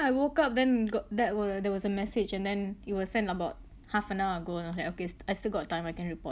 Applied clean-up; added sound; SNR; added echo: none; none; none; none.